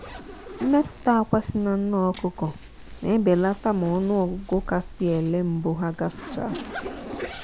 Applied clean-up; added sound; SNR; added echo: none; Zipper (clothing); 12 dB; none.